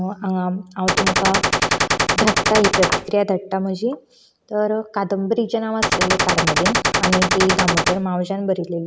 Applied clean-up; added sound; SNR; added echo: none; Gunshot, gunfire; -3 dB; none.